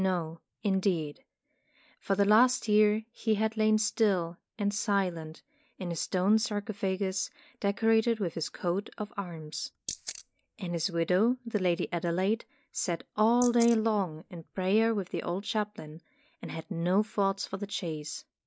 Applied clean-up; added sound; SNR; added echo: neural mask model Resemble Enhance denoiser.